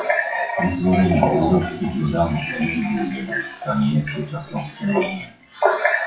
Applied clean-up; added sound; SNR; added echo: classical method WPE with log-MMSE.